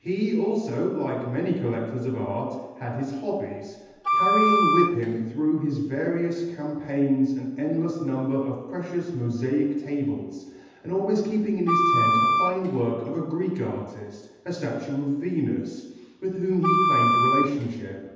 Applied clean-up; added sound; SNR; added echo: none; Wind instrument, woodwind instrument; -3 dB; reverberation time 1.1 s.